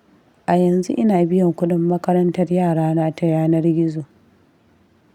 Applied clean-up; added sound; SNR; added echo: none; none; none; none.